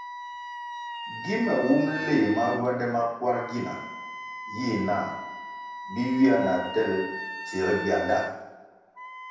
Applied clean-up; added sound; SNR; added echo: none; Wind instrument, woodwind instrument; 10 dB; reverberation time 0.9 s.